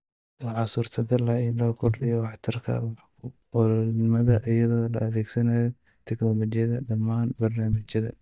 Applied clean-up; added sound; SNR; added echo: neural mask model DeepFilterNet 3.